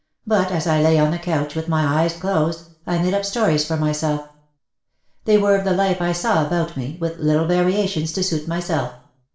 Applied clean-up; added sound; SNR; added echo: none; none; none; reverberation time 0.4 s.